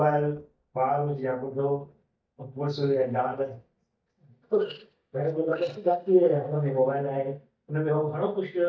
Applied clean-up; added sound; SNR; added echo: neural mask model DeepFilterNet 3.